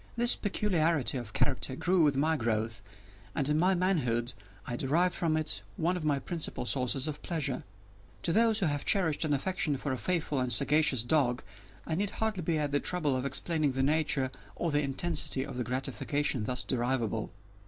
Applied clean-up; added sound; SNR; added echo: none; none; none; none.